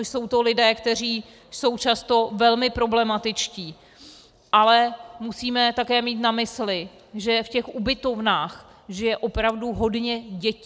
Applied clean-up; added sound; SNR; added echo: none; none; none; none.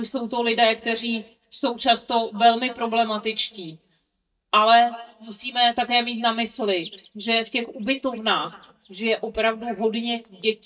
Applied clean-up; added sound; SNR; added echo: neural mask model DeepFilterNet 3.